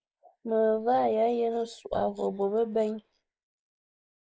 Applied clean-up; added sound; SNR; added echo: neural mask model Resemble Enhance denoiser.